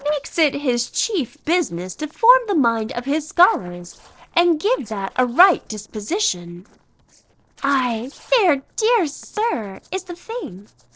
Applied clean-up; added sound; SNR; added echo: neural separator model SepFormer DNS4.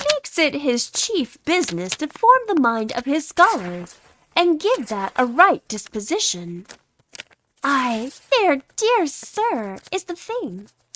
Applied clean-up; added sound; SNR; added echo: neural mask model RNNoise.